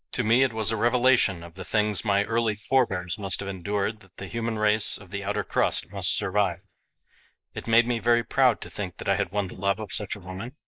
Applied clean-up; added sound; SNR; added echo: neural mask model Resemble Enhance denoiser.